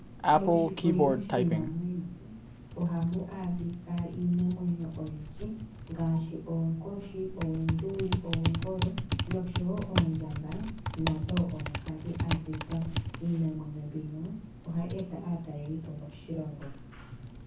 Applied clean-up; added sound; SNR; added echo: none; Typing; 0 dB; reverberation time 0.6 s.